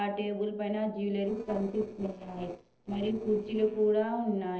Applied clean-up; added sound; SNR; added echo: neural separator model SepFormer DNS4.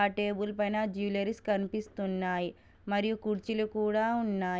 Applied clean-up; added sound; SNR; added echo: none; none; none; none.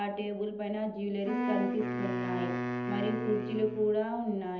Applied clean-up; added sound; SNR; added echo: none; Wind instrument, woodwind instrument; 2 dB; reverberation time 1.2 s.